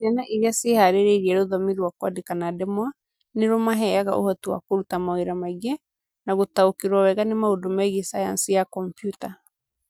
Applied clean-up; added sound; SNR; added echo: none; none; none; none.